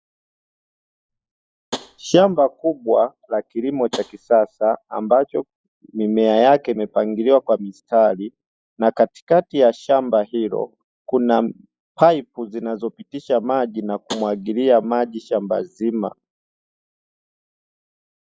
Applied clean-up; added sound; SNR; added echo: classical method log-MMSE.